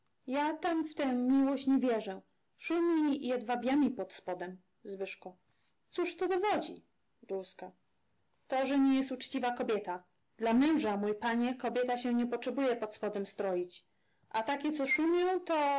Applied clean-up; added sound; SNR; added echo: none; none; none; none.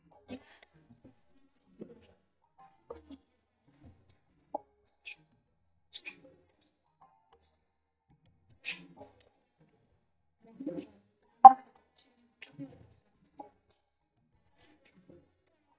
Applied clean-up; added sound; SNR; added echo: neural mask model DeepFilterNet 3.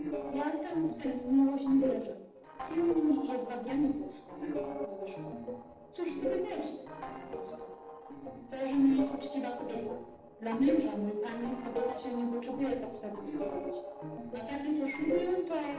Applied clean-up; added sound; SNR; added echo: neural separator model SepFormer DNS4.